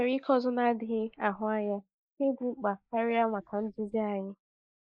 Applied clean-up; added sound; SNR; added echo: neural mask model Resemble Enhance denoiser.